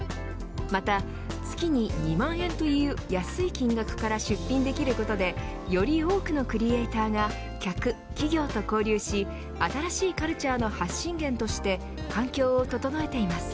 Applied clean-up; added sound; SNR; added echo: none; none; none; none.